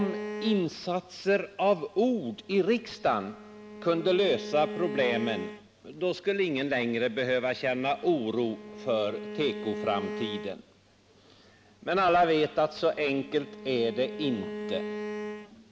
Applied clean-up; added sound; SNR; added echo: none; Bowed string instrument; 11 dB; none.